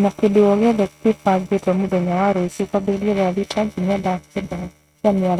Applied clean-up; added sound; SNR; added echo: neural mask model RNNoise.